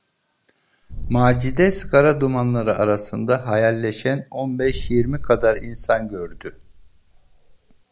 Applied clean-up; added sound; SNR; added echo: none; Boom; 10 dB; none.